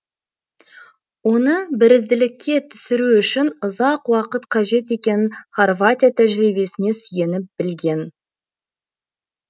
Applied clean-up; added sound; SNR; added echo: none; none; none; none.